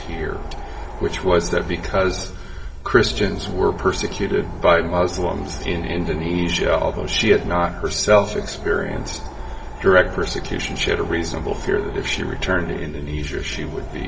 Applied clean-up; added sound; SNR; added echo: none; Wind; 17 dB; reverberation time 2.8 s.